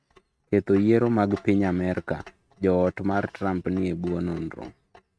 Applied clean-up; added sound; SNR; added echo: neural mask model RNNoise.